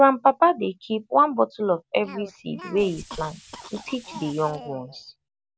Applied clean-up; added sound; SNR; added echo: none; Cough; 20 dB; none.